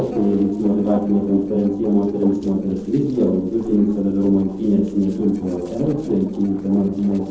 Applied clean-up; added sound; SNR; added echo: neural separator model SepFormer DNS4.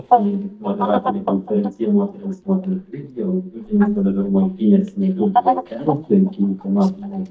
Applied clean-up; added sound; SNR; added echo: neural mask model DeepFilterNet 3.